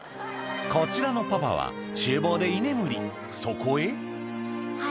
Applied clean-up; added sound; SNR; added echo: none; none; none; none.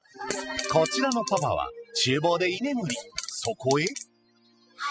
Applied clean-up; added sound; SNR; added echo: classical method spectral subtraction.